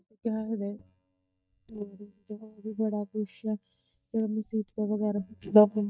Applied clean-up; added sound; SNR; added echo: neural mask model DeepFilterNet 3.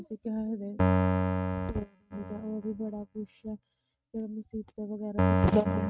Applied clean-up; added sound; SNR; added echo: neural mask model RNNoise.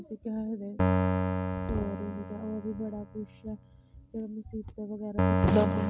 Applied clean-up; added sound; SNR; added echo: none; Keyboard (musical); -2 dB; none.